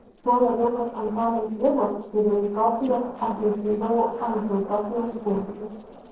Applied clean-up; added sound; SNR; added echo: neural separator model SepFormer DNS4.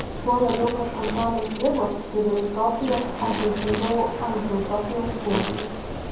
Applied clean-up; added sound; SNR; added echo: none; Insect; 5 dB; reverberation time 1.2 s.